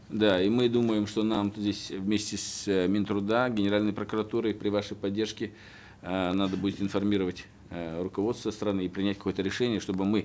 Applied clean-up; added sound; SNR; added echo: none; none; none; none.